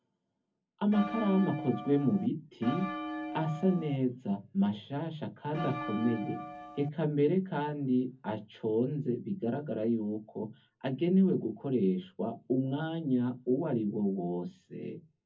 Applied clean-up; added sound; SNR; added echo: none; Bell; 8 dB; reverberation time 0.3 s.